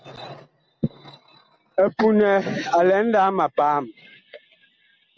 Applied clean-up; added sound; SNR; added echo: none; none; none; none.